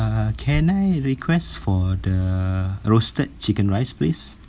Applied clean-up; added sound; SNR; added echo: none; none; none; none.